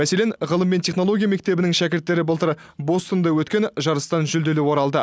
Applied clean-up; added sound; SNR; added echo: none; none; none; none.